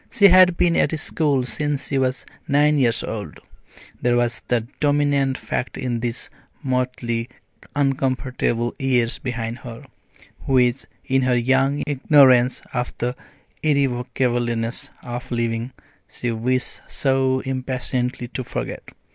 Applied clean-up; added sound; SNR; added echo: none; none; none; none.